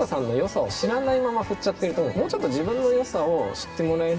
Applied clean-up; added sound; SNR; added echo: none; Cowbell; 15 dB; reverberation time 2.7 s.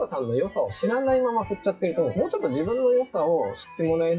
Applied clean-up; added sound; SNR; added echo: classical method WPE with log-MMSE.